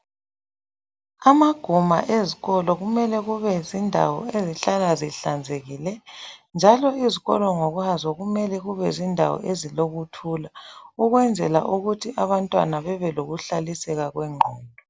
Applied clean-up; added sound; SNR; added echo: none; none; none; none.